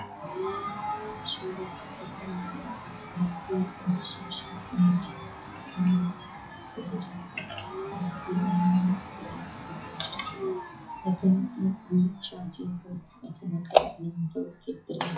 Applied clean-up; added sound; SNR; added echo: classical method WPE with log-MMSE.